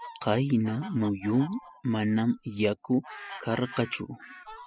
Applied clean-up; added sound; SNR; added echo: classical method spectral subtraction.